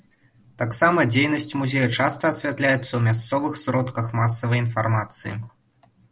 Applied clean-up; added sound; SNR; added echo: none; none; none; none.